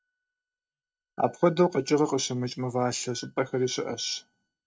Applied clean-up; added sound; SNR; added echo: neural mask model RNNoise.